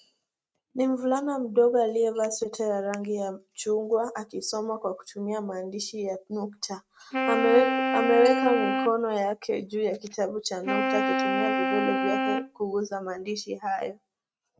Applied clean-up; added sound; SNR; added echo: neural mask model RNNoise.